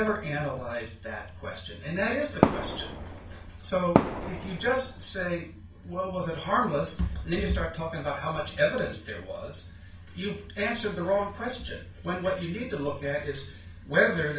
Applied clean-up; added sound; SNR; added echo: none; Fireworks; -1 dB; reverberation time 0.4 s.